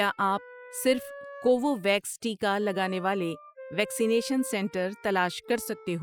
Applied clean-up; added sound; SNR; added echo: classical method Wiener filter.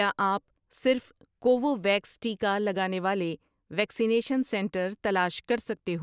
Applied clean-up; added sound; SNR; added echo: none; none; none; none.